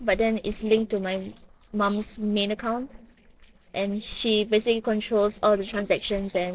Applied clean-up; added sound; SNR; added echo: neural separator model SepFormer DNS4.